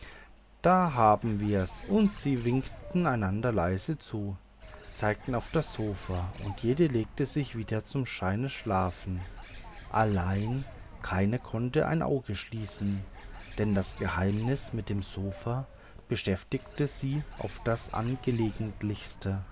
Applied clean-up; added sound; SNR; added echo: none; Piano + Bird; 16 dB; none.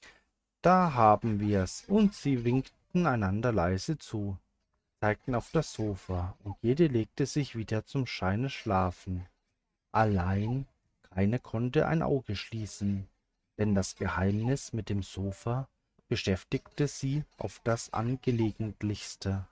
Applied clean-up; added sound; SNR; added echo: neural mask model RNNoise.